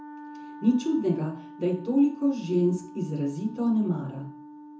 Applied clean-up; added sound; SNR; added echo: none; Wind instrument, woodwind instrument; 17 dB; reverberation time 0.7 s.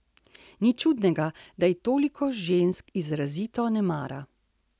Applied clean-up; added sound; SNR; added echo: none; none; none; none.